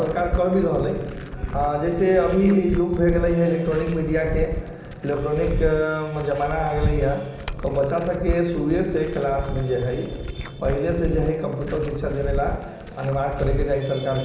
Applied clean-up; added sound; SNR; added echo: none; Glass; 6 dB; reverberation time 0.9 s.